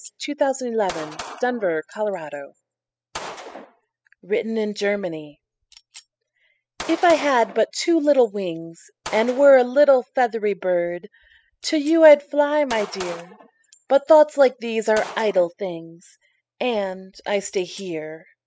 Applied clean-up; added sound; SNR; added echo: classical method spectral subtraction.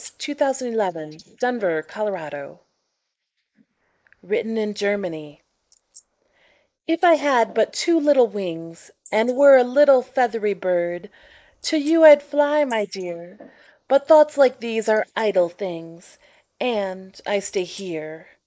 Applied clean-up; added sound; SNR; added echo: neural mask model Resemble Enhance denoiser.